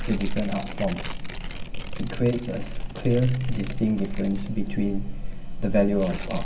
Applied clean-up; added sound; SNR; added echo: none; Tearing; 17 dB; reverberation time 0.2 s.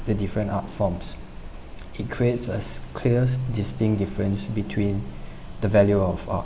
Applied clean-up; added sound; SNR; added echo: none; none; none; none.